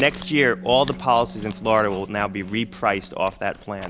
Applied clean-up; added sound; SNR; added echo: none; Chewing, mastication + Bowed string instrument; 16 dB; none.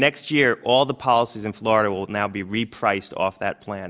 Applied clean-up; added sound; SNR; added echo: none; none; none; none.